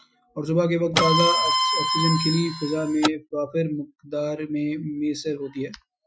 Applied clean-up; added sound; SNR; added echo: classical method Wiener filter.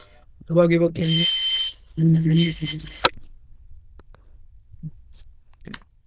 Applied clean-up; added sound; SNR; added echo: neural diffusion model UNIVERSE++.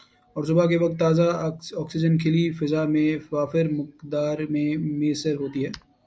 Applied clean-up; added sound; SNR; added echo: none; none; none; none.